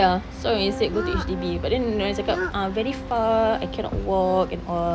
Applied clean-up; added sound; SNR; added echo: none; Organ; 13 dB; none.